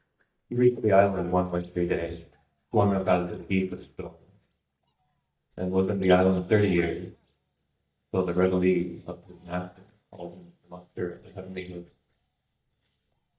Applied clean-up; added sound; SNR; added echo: neural mask model DeepFilterNet 3.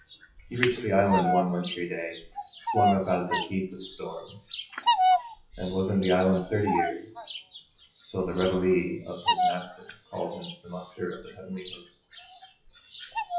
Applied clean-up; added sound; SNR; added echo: classical method WPE with log-MMSE.